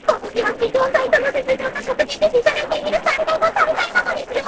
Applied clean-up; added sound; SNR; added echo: neural separator model SepFormer DNS4.